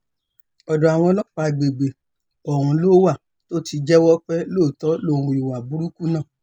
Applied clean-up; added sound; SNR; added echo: none; none; none; none.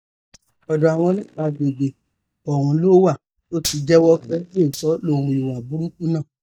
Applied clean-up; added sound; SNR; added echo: neural mask model DeepFilterNet 3.